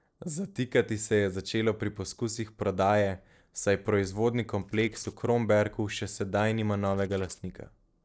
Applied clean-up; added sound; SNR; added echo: neural separator model SepFormer DNS4.